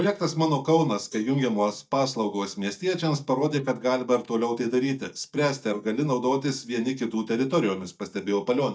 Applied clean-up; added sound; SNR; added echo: neural mask model DeepFilterNet 3.